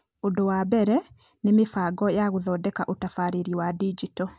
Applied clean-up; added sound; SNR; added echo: none; none; none; none.